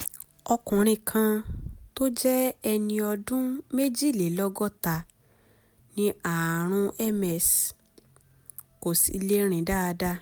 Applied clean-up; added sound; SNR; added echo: none; none; none; none.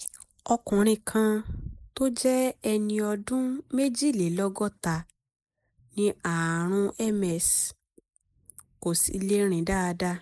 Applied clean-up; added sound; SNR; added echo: neural mask model Resemble Enhance denoiser.